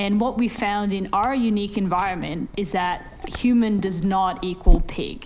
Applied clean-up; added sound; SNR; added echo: none; Liquid; 3 dB; none.